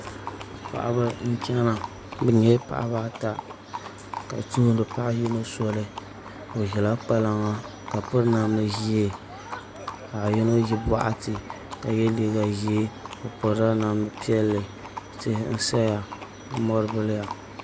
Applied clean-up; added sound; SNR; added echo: none; Livestock, farm animals, working animals; 15 dB; none.